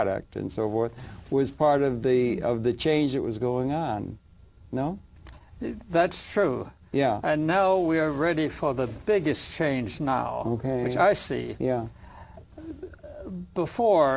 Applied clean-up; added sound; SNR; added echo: none; none; none; none.